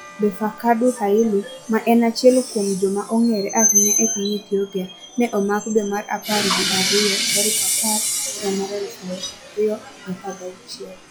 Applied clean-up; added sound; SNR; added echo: classical method log-MMSE.